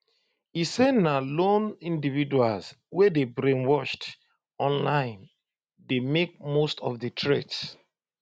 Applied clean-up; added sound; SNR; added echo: none; none; none; none.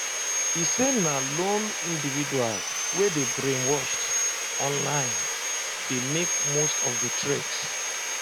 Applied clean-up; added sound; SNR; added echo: none; Sawing; -2 dB; none.